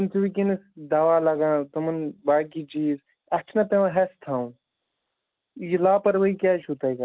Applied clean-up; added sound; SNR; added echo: none; none; none; none.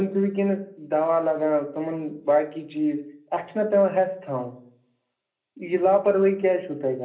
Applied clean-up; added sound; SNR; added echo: none; none; none; reverberation time 0.5 s.